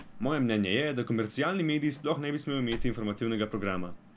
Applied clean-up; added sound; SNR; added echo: none; Slam; 11 dB; none.